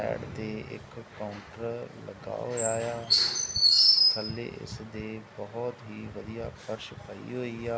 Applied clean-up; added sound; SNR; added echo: none; none; none; none.